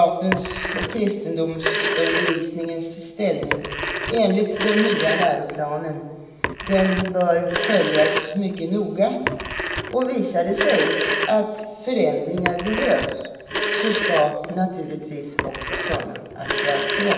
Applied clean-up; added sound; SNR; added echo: none; Telephone; 3 dB; reverberation time 1.2 s.